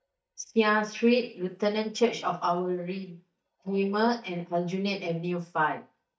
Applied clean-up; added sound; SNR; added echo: neural mask model DeepFilterNet 3.